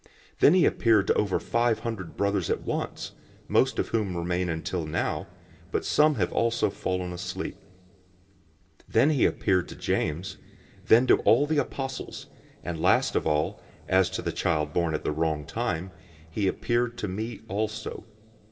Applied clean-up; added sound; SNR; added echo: none; none; none; reverberation time 2.3 s.